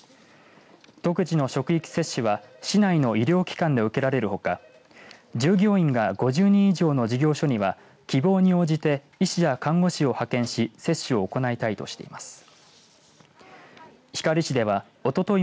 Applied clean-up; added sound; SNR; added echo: none; none; none; none.